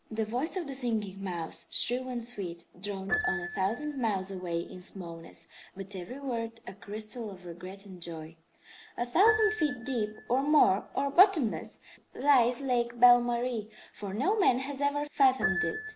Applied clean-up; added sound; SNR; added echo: none; Piano; 12 dB; none.